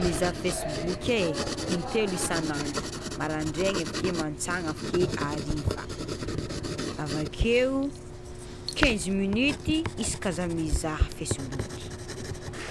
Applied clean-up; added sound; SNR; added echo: none; Writing; 2 dB; none.